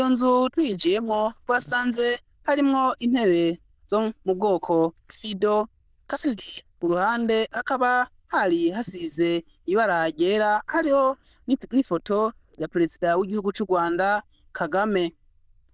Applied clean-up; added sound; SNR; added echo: neural diffusion model UNIVERSE++.